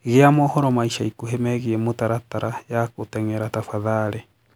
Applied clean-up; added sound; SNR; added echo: none; none; none; none.